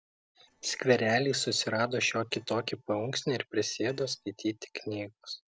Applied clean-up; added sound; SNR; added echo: neural separator model SepFormer DNS4.